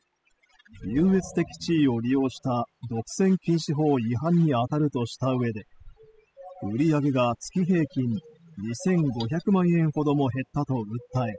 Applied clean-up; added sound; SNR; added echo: classical method spectral subtraction.